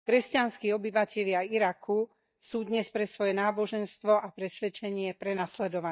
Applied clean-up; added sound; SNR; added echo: neural mask model DeepFilterNet 3.